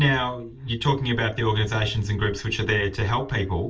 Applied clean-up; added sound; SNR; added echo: none; none; none; reverberation time 0.2 s.